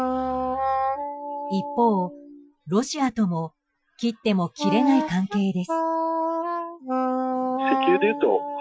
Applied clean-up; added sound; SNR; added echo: classical method Wiener filter.